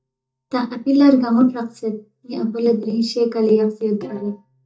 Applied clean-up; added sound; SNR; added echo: neural mask model DeepFilterNet 3.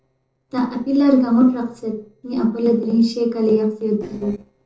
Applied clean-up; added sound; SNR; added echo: neural separator model SepFormer DNS4.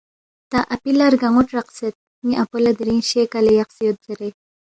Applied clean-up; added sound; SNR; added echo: none; none; none; none.